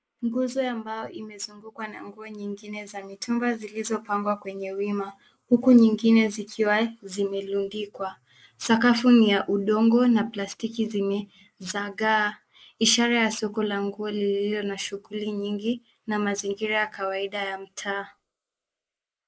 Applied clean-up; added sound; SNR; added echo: neural mask model Resemble Enhance denoiser.